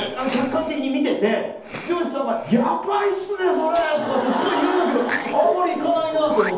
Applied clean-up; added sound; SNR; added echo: none; Respiratory sounds; 13 dB; reverberation time 2.2 s.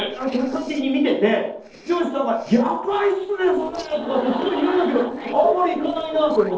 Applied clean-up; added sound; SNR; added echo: neural separator model SepFormer DNS4.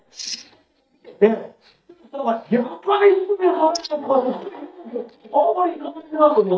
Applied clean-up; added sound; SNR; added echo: neural mask model DeepFilterNet 3.